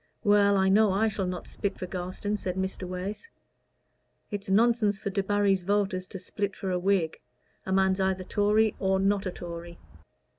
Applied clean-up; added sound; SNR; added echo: none; Wind; 17 dB; none.